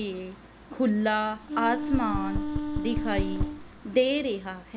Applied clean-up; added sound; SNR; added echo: none; Wind instrument, woodwind instrument + Knock; 2 dB; none.